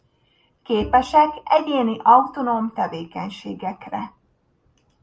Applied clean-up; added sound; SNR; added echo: none; Bowed string instrument; 19 dB; none.